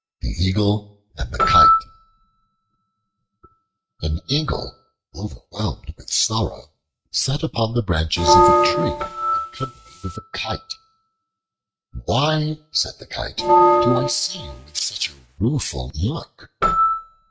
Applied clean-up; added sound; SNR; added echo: neural mask model RNNoise.